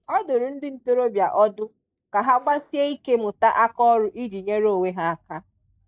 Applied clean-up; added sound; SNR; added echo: neural mask model DeepFilterNet 3.